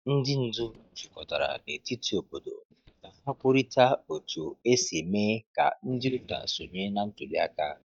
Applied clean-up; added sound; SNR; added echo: neural mask model DeepFilterNet 3.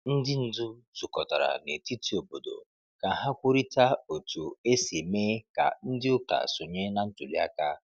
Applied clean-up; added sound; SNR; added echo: none; none; none; none.